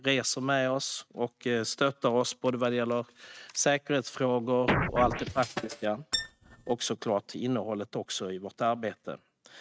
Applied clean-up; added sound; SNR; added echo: neural mask model RNNoise.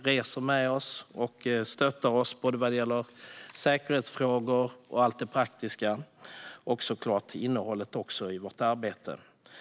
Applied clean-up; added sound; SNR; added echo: none; none; none; none.